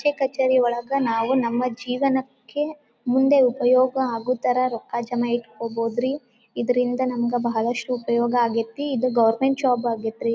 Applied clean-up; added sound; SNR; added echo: none; none; none; none.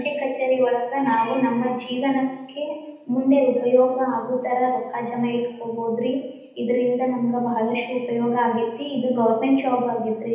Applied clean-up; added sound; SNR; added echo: none; none; none; reverberation time 0.9 s.